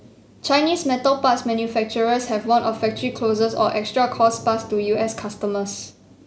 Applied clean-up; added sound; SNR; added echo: none; none; none; none.